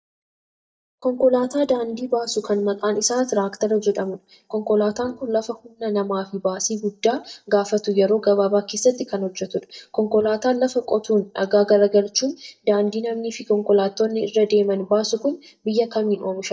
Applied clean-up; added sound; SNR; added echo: neural mask model DeepFilterNet 3.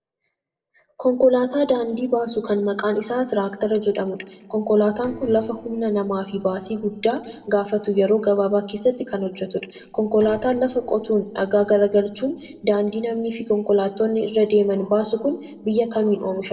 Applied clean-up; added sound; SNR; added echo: neural separator model SepFormer DNS4.